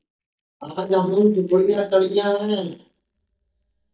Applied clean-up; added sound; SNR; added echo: neural mask model DeepFilterNet 3.